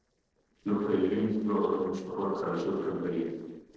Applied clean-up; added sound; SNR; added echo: neural separator model SepFormer DNS4.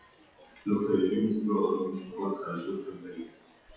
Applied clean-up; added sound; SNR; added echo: classical method WPE with log-MMSE.